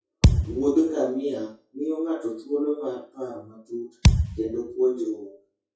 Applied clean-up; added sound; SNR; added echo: classical method WPE with log-MMSE.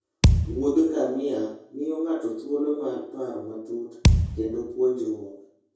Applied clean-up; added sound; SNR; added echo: none; Thump, thud; -4 dB; reverberation time 0.6 s.